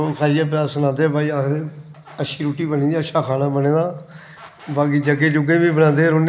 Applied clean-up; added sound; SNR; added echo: none; none; none; none.